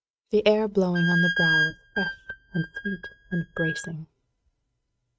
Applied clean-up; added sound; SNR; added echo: neural mask model RNNoise.